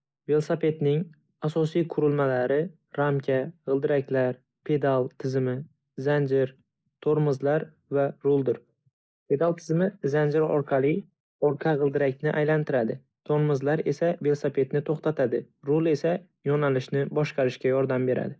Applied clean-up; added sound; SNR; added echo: neural mask model Resemble Enhance denoiser.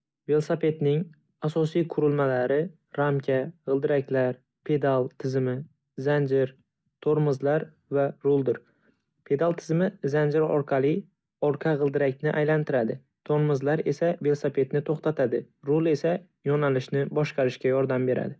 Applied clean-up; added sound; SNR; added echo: none; none; none; none.